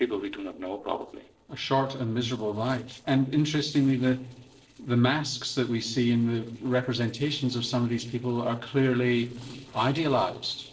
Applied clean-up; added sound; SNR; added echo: neural separator model SepFormer DNS4.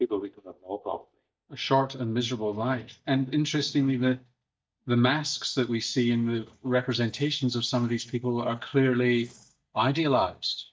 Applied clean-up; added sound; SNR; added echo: neural mask model DeepFilterNet 3.